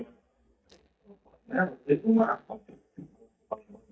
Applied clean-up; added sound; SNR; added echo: neural mask model DeepFilterNet 3.